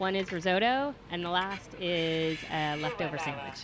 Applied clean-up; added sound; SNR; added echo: none; Screech + Subway, metro, underground; 10 dB; none.